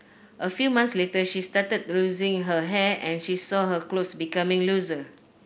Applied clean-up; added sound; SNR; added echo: none; none; none; none.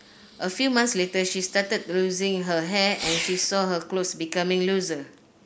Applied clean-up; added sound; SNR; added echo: none; Fireworks; 14 dB; none.